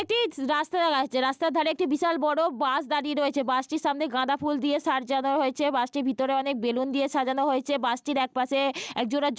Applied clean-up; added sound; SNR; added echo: none; none; none; none.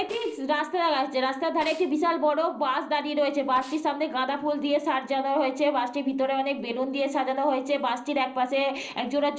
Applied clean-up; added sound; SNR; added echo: neural separator model SepFormer DNS4.